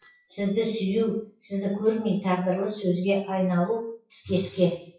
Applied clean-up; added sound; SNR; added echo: classical method WPE with log-MMSE.